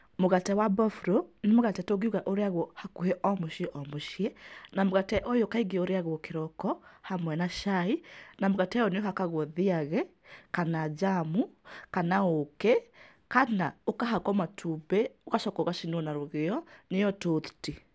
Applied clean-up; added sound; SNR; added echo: none; none; none; none.